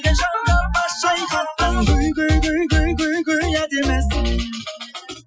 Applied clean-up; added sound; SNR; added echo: classical method Wiener filter.